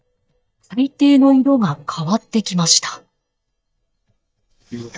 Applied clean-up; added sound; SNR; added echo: neural mask model DeepFilterNet 3.